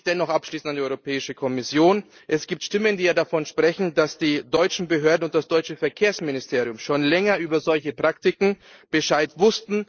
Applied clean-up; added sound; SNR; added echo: neural mask model Resemble Enhance denoiser.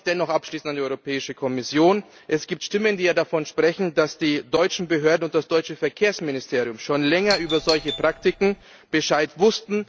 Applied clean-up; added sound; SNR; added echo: none; Doorbell; 9 dB; none.